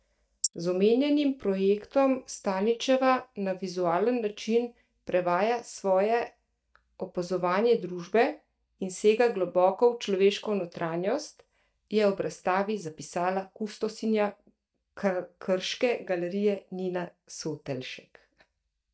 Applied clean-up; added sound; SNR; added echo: neural mask model DeepFilterNet 3.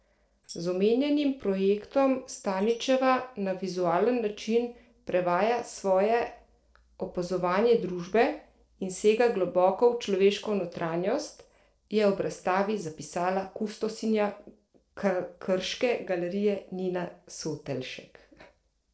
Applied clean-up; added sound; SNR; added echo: neural separator model SepFormer DNS4.